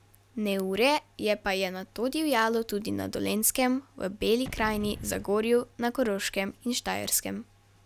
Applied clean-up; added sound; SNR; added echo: none; Gunshot, gunfire / Boom; 17 dB; none.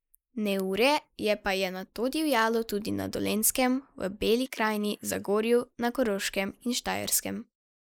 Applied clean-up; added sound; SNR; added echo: neural mask model Resemble Enhance denoiser.